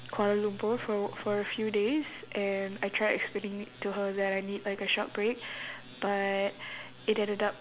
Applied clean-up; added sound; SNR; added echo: none; none; none; none.